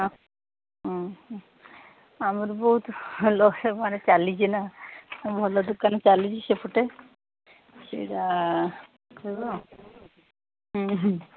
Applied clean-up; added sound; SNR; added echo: none; none; none; none.